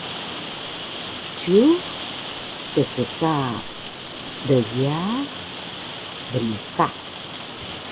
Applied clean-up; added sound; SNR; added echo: none; Rain; 8 dB; none.